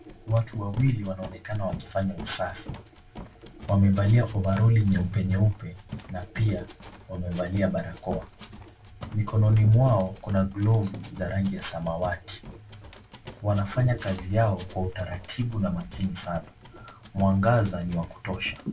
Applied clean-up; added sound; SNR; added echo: none; Run; 17 dB; reverberation time 0.2 s.